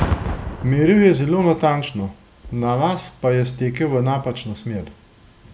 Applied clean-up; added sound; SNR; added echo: none; Boom; 11 dB; none.